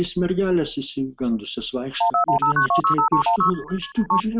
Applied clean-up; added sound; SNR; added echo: none; Telephone; -5 dB; none.